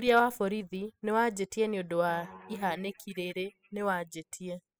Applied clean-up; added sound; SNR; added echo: classical method spectral subtraction.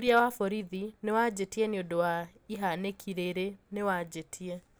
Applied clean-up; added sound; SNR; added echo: none; none; none; none.